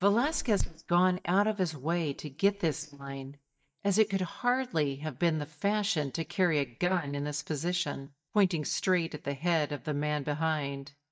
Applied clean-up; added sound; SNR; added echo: neural mask model DeepFilterNet 3.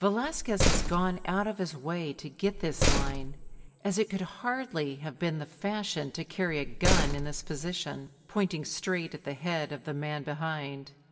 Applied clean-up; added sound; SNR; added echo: none; Slam; -4 dB; reverberation time 1.7 s.